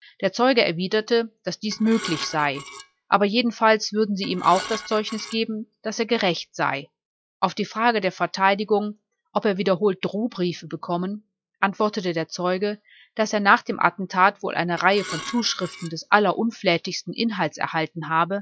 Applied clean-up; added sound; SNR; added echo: classical method log-MMSE.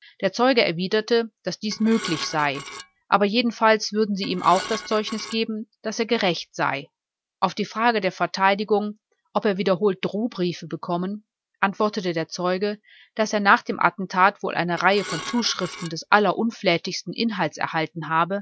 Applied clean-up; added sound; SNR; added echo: none; Dishes, pots, and pans / Glass; 13 dB; none.